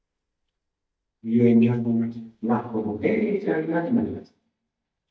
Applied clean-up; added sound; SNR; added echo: neural mask model DeepFilterNet 3.